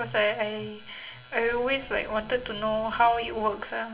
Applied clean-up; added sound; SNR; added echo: none; Keyboard (musical); 18 dB; reverberation time 0.6 s.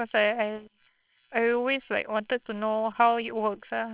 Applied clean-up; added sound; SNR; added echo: neural separator model SepFormer WHAMR!.